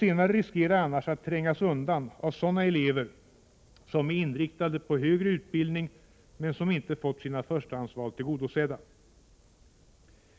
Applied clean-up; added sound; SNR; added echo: none; none; none; none.